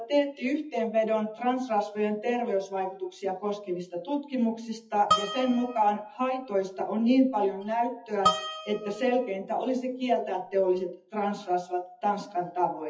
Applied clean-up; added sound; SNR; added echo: classical method WPE with log-MMSE.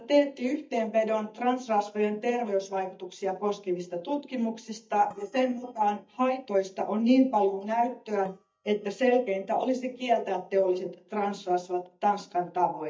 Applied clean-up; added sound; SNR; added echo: neural mask model DeepFilterNet 3.